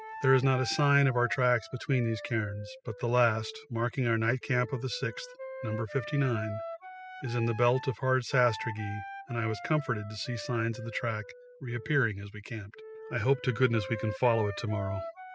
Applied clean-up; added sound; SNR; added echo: classical method spectral subtraction.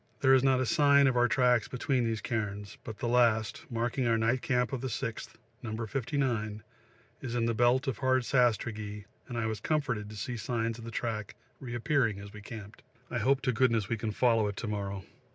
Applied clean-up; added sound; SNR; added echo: none; none; none; none.